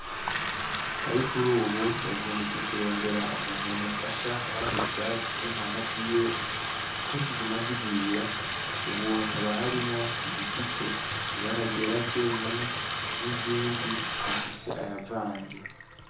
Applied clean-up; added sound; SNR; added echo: none; Bathtub (filling or washing); -2 dB; reverberation time 0.6 s.